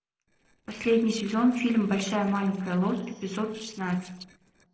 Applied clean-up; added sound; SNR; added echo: neural separator model SepFormer DNS4.